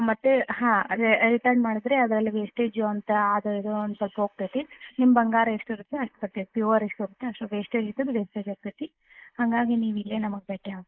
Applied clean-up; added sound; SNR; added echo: neural mask model Resemble Enhance denoiser.